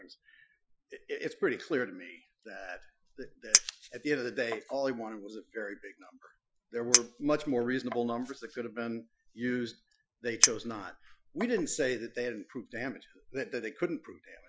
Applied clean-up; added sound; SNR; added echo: classical method Wiener filter.